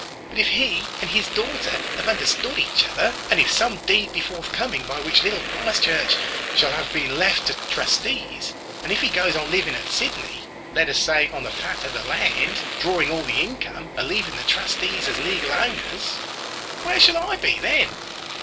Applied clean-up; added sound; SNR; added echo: none; Domestic sounds, home sounds; 7 dB; none.